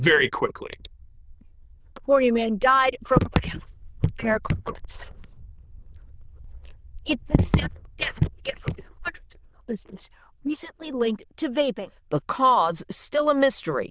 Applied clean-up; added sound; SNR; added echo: neural diffusion model UNIVERSE++.